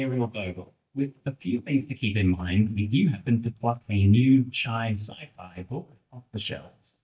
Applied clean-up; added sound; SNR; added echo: neural mask model DeepFilterNet 3.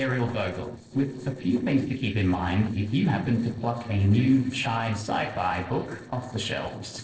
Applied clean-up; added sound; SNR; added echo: neural separator model SepFormer DNS4.